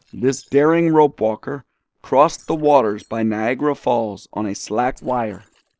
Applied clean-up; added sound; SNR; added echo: neural separator model SepFormer DNS4.